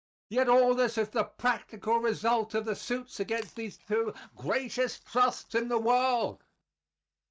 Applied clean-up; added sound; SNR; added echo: neural mask model DeepFilterNet 3.